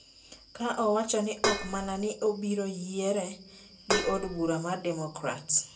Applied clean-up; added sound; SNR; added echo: none; Dishes, pots, and pans; 0 dB; reverberation time 0.2 s.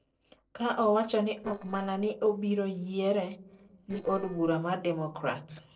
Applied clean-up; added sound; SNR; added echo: neural separator model SepFormer DNS4.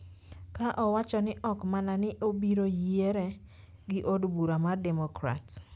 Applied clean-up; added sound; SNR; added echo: none; none; none; none.